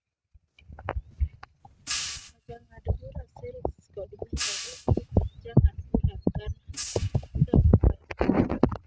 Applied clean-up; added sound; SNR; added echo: neural mask model RNNoise.